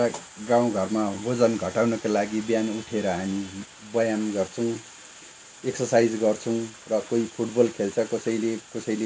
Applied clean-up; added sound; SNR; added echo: none; none; none; none.